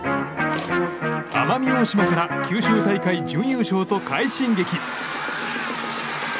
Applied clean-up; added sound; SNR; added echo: none; Electric guitar; 3 dB; none.